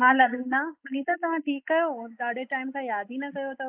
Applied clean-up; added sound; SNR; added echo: neural mask model Resemble Enhance denoiser.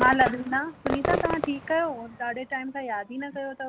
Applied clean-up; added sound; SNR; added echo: none; Fireworks; 5 dB; none.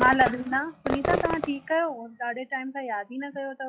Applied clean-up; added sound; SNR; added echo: classical method log-MMSE.